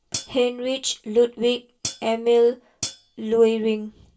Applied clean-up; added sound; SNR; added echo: none; Hi-hat; 11 dB; reverberation time 0.2 s.